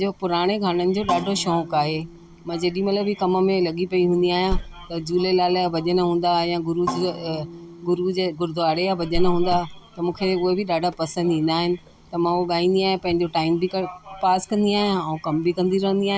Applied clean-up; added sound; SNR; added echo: none; Cricket + Percussion; 11 dB; none.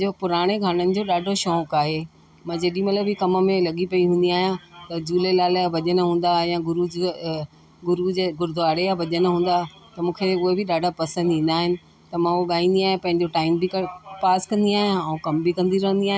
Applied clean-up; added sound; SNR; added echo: none; none; none; none.